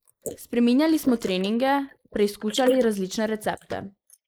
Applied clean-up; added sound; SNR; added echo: neural mask model Resemble Enhance denoiser.